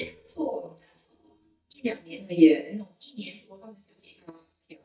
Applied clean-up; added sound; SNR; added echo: neural mask model DeepFilterNet 3.